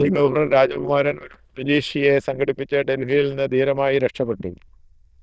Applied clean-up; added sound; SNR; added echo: neural diffusion model UNIVERSE++.